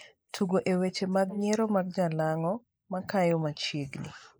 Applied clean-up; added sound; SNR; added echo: neural mask model Resemble Enhance denoiser.